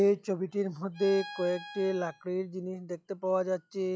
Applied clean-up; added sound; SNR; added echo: classical method log-MMSE.